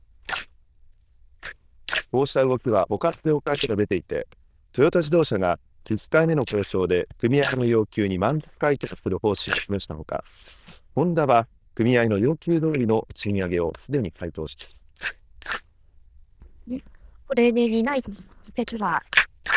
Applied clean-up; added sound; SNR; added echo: neural diffusion model UNIVERSE++.